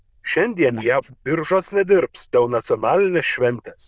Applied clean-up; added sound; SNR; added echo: neural diffusion model UNIVERSE++.